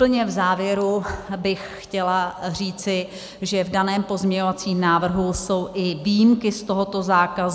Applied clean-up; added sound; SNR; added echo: none; none; none; none.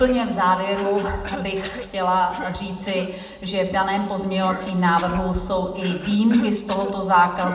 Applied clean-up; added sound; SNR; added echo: none; Cough; 16 dB; reverberation time 0.7 s.